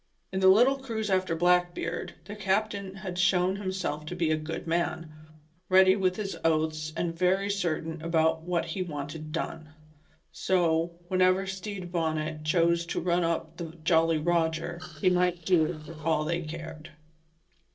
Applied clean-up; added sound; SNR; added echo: neural separator model SepFormer DNS4.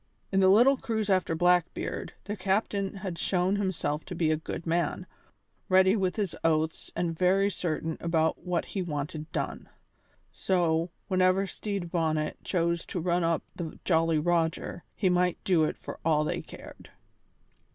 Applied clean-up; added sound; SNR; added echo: none; none; none; none.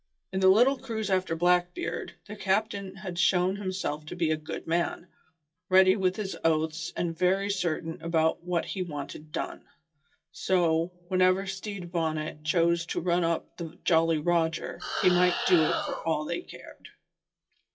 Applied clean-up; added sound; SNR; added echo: classical method WPE with log-MMSE.